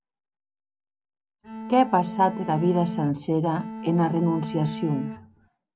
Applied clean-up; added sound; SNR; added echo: none; Bowed string instrument; 9 dB; none.